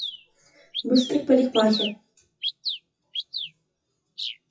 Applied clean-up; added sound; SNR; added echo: classical method WPE with log-MMSE.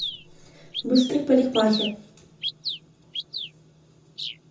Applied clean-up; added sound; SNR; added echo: none; Bird vocalization, bird call, bird song; 9 dB; reverberation time 0.5 s.